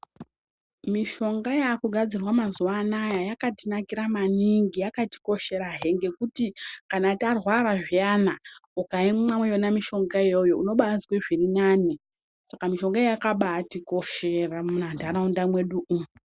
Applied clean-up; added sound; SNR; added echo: none; none; none; none.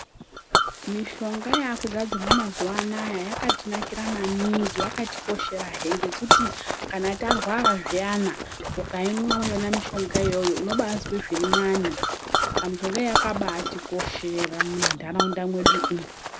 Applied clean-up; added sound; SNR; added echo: none; Run + Chink, clink; -1 dB; none.